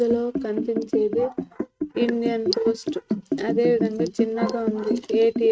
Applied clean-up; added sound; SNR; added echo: neural mask model RNNoise.